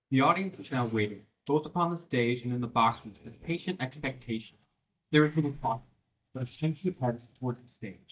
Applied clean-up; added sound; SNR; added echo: neural mask model DeepFilterNet 3.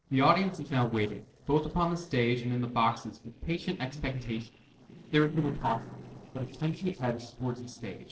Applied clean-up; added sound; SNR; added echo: neural separator model SepFormer DNS4.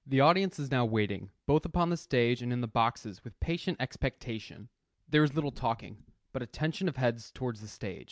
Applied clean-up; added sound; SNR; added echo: none; none; none; none.